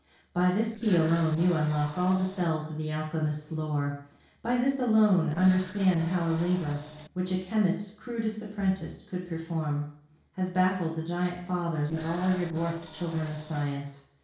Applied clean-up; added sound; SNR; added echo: neural separator model SepFormer DNS4.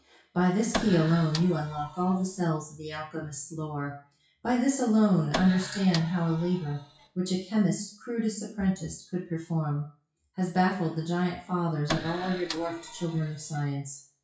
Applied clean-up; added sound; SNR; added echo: classical method WPE with log-MMSE.